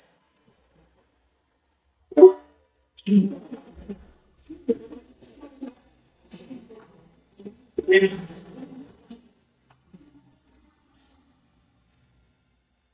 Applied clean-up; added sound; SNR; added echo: neural mask model DeepFilterNet 3.